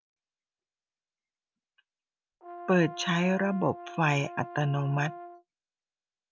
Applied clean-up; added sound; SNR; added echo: none; Brass instrument; 12 dB; none.